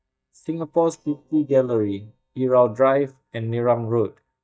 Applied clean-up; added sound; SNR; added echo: neural mask model DeepFilterNet 3.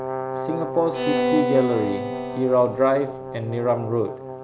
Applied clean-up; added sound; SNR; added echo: none; Brass instrument + Bowed string instrument; 4 dB; none.